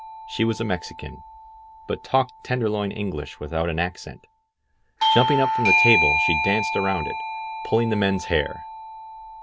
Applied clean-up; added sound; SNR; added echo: none; Bell / Doorbell; 1 dB; none.